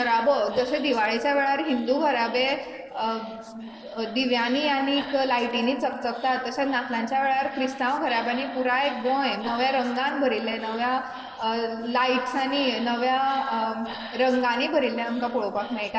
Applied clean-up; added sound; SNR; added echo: neural separator model SepFormer DNS4.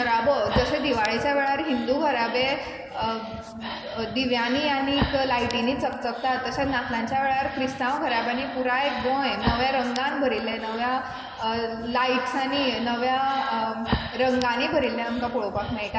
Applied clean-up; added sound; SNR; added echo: none; Breathing; 11 dB; none.